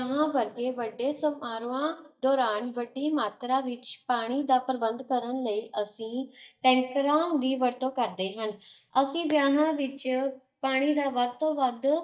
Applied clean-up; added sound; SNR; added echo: neural mask model DeepFilterNet 3.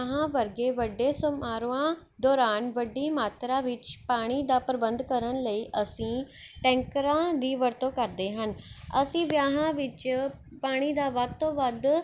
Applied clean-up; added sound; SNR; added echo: none; none; none; none.